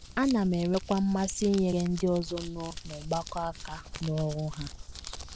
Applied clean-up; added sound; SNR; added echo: none; Crumpling, crinkling; 12 dB; none.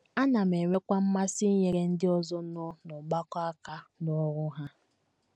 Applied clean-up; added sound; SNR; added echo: none; none; none; none.